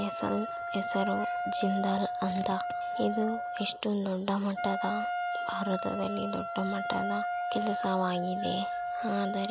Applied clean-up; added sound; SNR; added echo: none; Wind instrument, woodwind instrument; 3 dB; none.